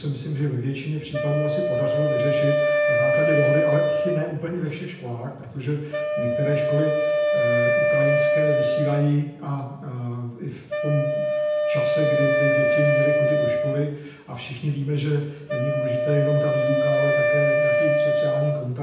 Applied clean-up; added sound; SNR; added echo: none; Wind instrument, woodwind instrument; -4 dB; reverberation time 0.9 s.